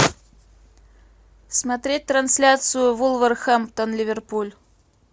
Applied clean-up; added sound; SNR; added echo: none; none; none; none.